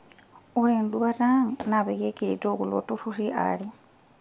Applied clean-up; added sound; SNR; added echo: none; Fireworks; 18 dB; none.